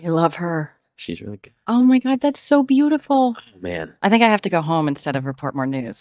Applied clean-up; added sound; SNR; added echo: neural mask model DeepFilterNet 3.